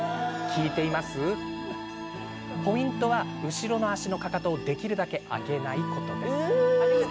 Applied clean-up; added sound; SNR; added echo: none; none; none; none.